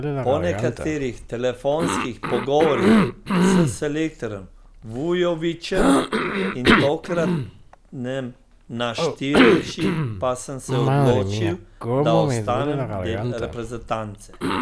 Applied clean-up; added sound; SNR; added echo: none; Cough; -3 dB; none.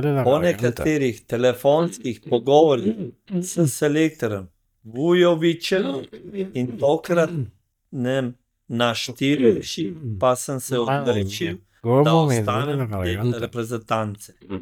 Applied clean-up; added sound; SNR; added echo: neural mask model DeepFilterNet 3.